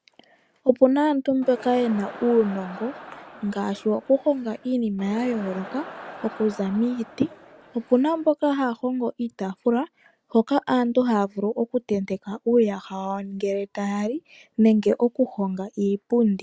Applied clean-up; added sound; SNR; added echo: none; Crowd; 17 dB; none.